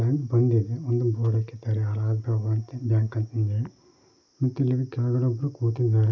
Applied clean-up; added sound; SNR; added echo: none; none; none; none.